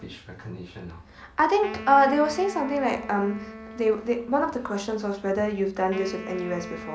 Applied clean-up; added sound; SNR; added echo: none; Wind instrument, woodwind instrument; 15 dB; none.